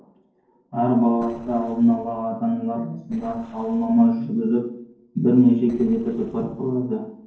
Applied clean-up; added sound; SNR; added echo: neural separator model SepFormer DNS4.